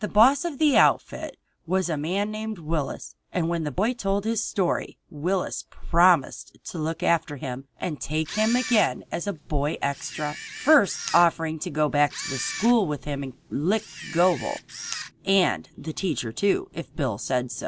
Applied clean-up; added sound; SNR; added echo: none; Camera; 12 dB; none.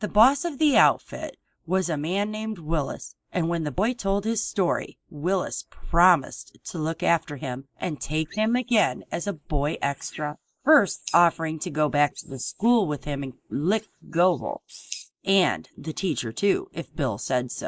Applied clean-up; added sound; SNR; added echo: neural mask model Resemble Enhance denoiser.